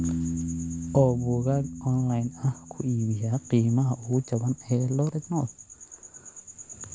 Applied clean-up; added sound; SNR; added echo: none; Piano; 10 dB; none.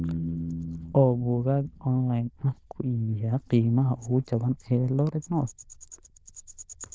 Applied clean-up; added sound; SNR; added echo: neural diffusion model UNIVERSE++.